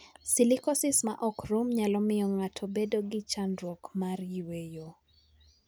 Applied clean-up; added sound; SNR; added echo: none; none; none; none.